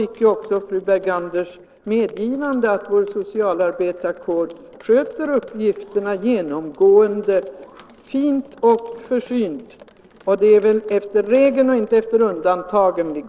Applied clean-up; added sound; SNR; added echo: neural separator model SepFormer DNS4.